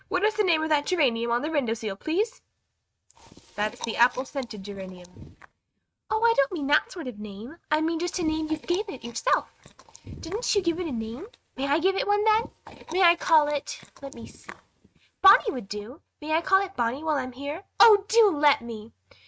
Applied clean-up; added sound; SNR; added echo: neural mask model RNNoise.